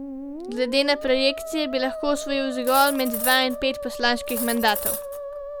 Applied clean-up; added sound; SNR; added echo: none; Musical instrument + Cutlery, silverware; 7 dB; none.